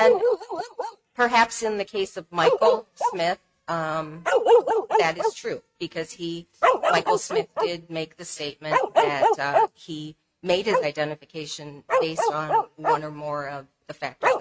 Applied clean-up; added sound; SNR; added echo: neural mask model RNNoise.